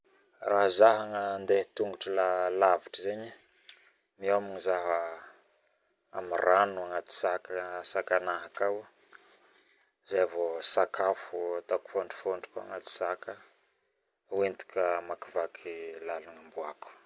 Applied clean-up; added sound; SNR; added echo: none; none; none; none.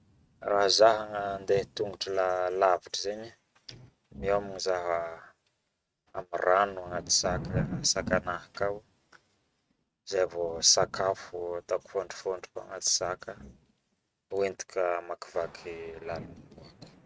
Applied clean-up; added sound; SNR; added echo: neural mask model RNNoise.